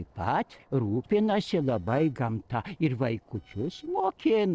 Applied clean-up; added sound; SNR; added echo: neural separator model SepFormer DNS4.